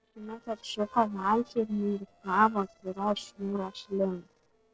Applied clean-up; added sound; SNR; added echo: neural separator model SepFormer DNS4.